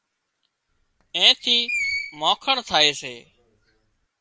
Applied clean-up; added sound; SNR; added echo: none; Screech; 9 dB; none.